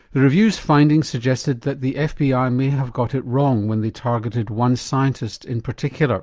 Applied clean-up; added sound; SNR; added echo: none; none; none; none.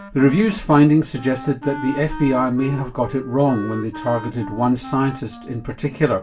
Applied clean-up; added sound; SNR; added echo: none; Wind instrument, woodwind instrument; 15 dB; reverberation time 0.2 s.